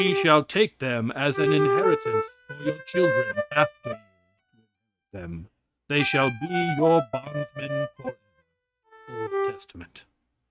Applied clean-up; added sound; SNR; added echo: neural mask model RNNoise.